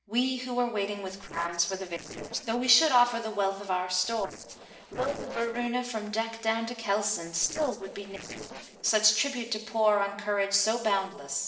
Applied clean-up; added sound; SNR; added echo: neural separator model SepFormer DNS4.